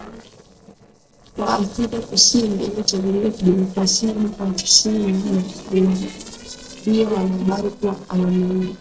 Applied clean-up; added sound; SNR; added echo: neural separator model SepFormer DNS4.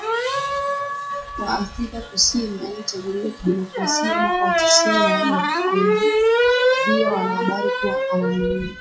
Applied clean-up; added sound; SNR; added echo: classical method WPE with log-MMSE.